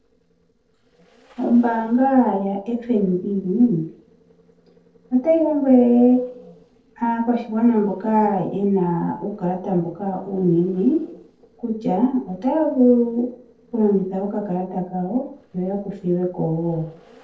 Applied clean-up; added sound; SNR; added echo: neural separator model SepFormer DNS4.